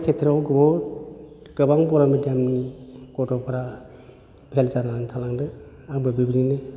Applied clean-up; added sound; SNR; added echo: none; none; none; none.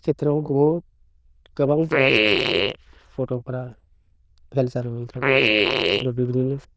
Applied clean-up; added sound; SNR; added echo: neural diffusion model UNIVERSE++.